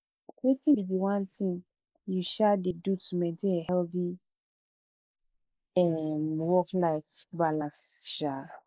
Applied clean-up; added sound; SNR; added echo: neural mask model Resemble Enhance denoiser.